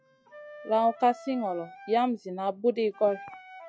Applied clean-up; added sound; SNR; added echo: classical method log-MMSE.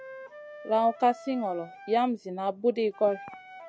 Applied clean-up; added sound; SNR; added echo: none; Wind instrument, woodwind instrument; 18 dB; none.